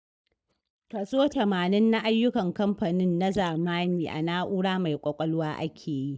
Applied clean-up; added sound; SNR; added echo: neural mask model DeepFilterNet 3.